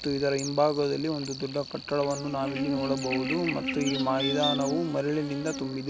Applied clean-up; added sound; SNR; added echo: none; Buzz; 4 dB; none.